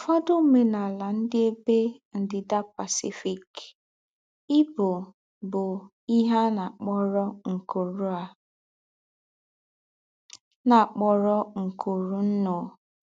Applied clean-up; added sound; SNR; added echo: none; none; none; none.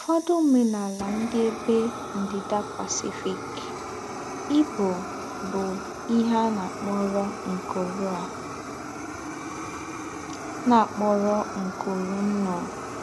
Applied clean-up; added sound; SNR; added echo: none; Fire; 8 dB; none.